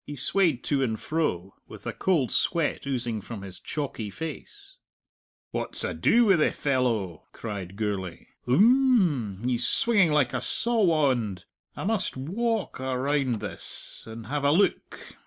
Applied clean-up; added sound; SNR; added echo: neural mask model DeepFilterNet 3.